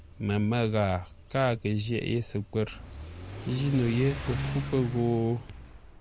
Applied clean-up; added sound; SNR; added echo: none; Accelerating, revving, vroom / Car; 10 dB; none.